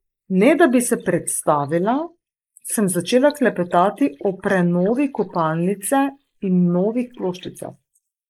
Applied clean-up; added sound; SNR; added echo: neural mask model Resemble Enhance denoiser.